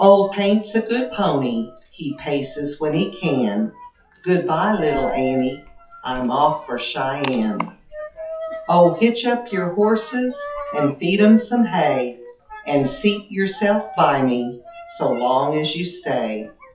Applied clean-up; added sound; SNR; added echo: classical method WPE with log-MMSE.